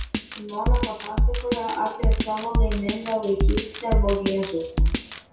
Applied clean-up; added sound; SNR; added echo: none; Drum kit; -4 dB; reverberation time 0.6 s.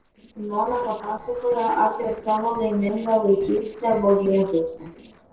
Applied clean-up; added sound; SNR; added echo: neural separator model SepFormer DNS4.